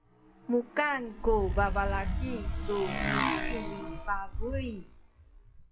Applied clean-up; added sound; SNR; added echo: classical method WPE with log-MMSE.